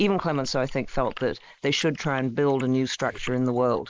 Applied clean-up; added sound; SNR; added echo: neural mask model Resemble Enhance denoiser.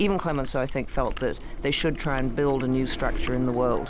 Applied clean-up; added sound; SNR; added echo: none; Chewing, mastication; 5 dB; none.